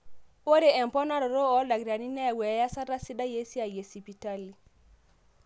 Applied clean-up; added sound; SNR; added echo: none; none; none; none.